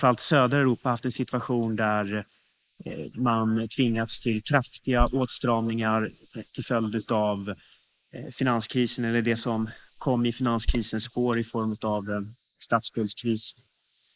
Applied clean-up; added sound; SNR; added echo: neural mask model Resemble Enhance denoiser.